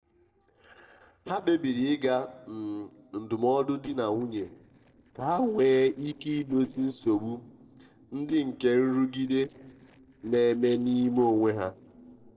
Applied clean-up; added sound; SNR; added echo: neural separator model SepFormer DNS4.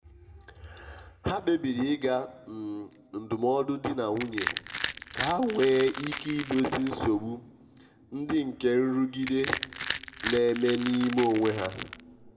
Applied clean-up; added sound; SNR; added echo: none; Crushing; 4 dB; reverberation time 1.5 s.